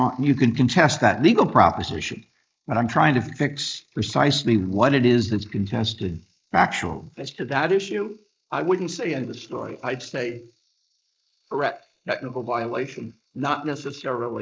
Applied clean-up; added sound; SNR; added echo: neural mask model Resemble Enhance denoiser.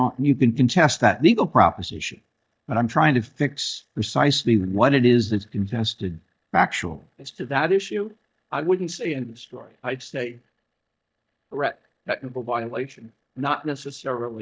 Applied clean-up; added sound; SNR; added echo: neural mask model DeepFilterNet 3.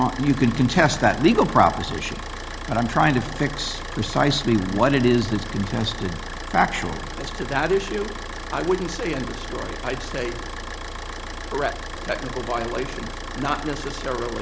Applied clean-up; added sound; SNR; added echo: none; Idling / Car; 8 dB; none.